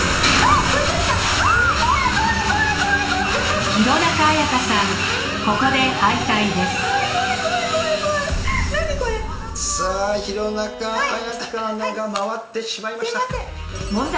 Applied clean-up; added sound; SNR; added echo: none; Bowed string instrument; 18 dB; reverberation time 1.6 s.